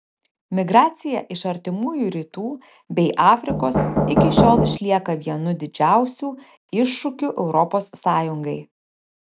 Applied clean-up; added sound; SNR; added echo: none; Knock; -4 dB; none.